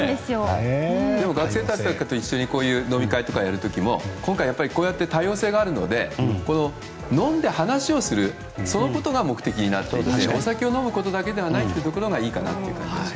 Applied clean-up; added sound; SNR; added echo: none; none; none; none.